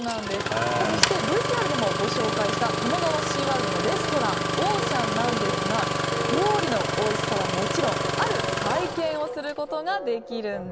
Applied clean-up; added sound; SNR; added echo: none; Engine starting; -1 dB; none.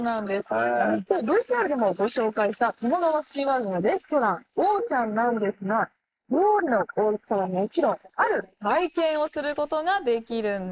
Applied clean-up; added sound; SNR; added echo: neural mask model Resemble Enhance denoiser.